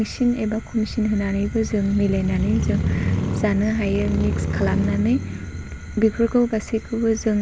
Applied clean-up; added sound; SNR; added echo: none; Motorcycle; 4 dB; none.